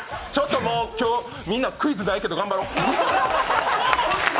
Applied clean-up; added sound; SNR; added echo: none; none; none; none.